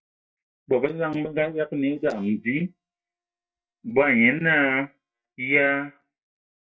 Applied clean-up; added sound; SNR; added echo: neural mask model DeepFilterNet 3.